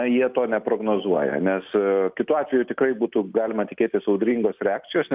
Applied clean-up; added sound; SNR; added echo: none; none; none; none.